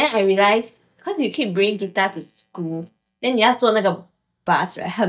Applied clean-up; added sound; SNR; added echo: neural mask model DeepFilterNet 3.